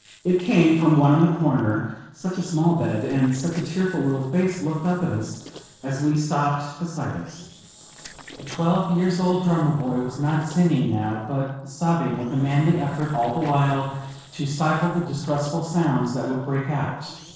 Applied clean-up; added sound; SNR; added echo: neural separator model SepFormer DNS4.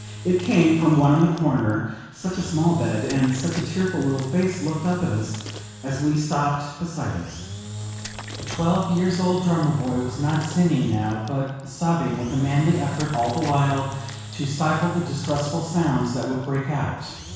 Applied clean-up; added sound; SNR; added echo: none; Engine / Drill; 13 dB; reverberation time 1.1 s.